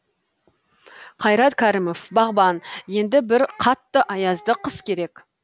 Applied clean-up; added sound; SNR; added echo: none; none; none; none.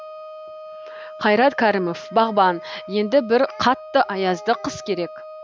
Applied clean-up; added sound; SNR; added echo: none; Wind instrument, woodwind instrument; 16 dB; none.